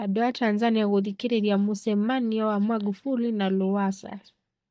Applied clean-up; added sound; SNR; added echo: neural mask model DeepFilterNet 3.